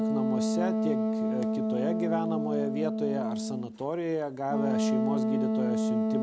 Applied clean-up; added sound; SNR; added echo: none; Wind instrument, woodwind instrument; -5 dB; none.